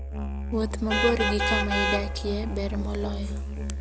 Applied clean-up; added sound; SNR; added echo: none; Musical instrument + Vehicle horn, car horn, honking; -2 dB; none.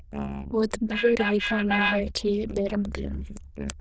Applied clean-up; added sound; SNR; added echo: neural diffusion model UNIVERSE++.